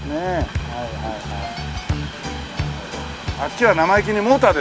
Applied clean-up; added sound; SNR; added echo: none; Train; 14 dB; none.